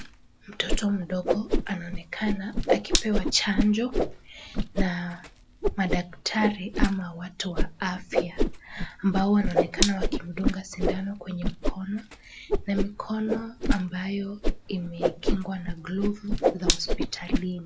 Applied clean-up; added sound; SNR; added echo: none; Whoosh, swoosh, swish; -2 dB; none.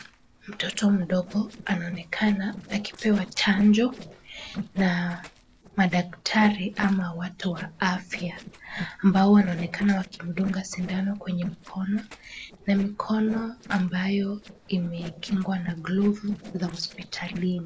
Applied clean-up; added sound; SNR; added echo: neural separator model SepFormer DNS4.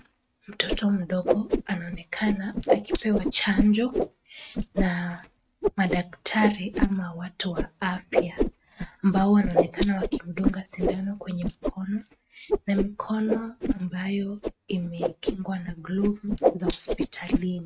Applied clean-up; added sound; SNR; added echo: neural mask model RNNoise.